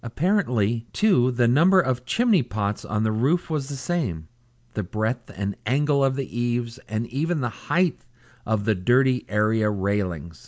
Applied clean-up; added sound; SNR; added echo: none; none; none; none.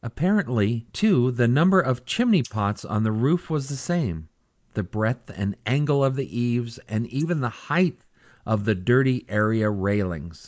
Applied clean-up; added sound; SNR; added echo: neural mask model Resemble Enhance denoiser.